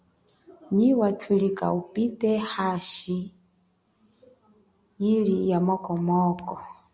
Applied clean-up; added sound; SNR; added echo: none; none; none; none.